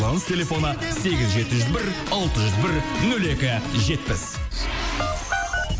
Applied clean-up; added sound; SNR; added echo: none; Bowed string instrument; 15 dB; none.